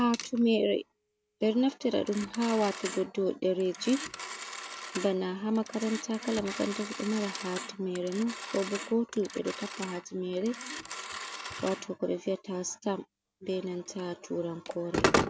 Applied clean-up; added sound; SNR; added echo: none; Telephone; 7 dB; none.